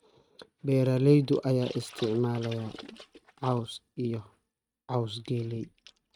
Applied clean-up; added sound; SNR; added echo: neural mask model RNNoise.